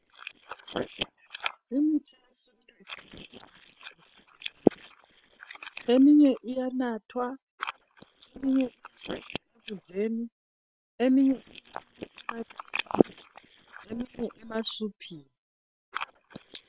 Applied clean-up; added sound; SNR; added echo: neural separator model SepFormer WHAM!.